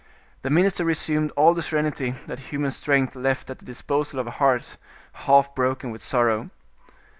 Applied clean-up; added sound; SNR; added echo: none; none; none; none.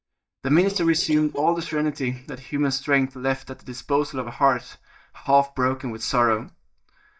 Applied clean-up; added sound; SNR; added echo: neural mask model DeepFilterNet 3.